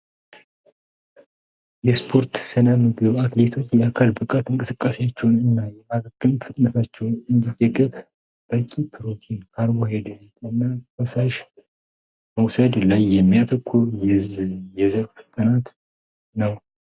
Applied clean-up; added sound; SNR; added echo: none; none; none; none.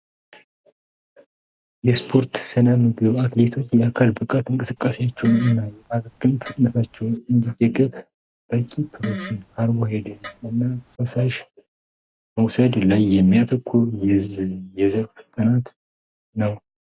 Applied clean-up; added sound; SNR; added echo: none; Fart; 15 dB; none.